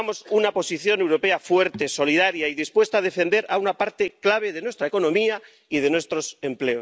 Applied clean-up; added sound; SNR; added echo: none; none; none; none.